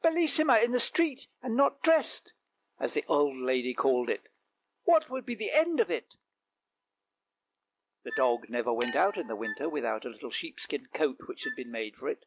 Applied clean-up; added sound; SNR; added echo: none; Chink, clink + Wind instrument, woodwind instrument; 14 dB; none.